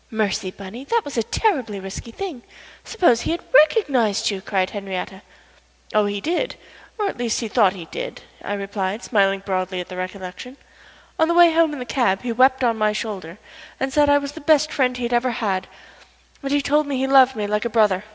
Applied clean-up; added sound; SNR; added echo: none; none; none; none.